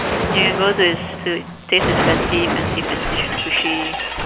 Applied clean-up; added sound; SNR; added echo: none; Explosion; 0 dB; none.